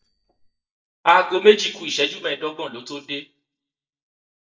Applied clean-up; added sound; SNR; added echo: neural mask model DeepFilterNet 3.